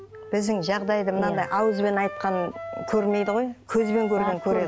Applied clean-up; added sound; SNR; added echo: none; Wind instrument, woodwind instrument; 13 dB; none.